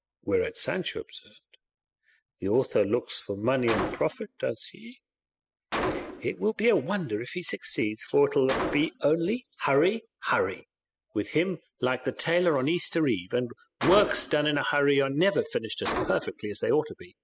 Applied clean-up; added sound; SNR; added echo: classical method spectral subtraction.